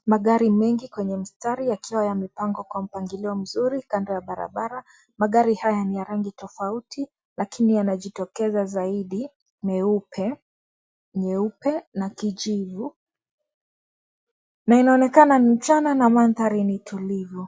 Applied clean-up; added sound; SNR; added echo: none; none; none; none.